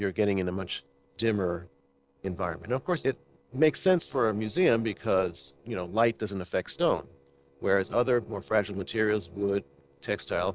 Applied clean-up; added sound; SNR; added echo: neural separator model SepFormer DNS4.